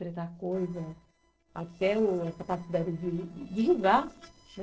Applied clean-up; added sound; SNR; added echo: neural separator model SepFormer DNS4.